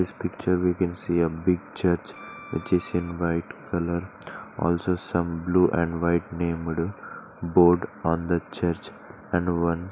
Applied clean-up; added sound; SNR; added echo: none; Bowed string instrument; 19 dB; none.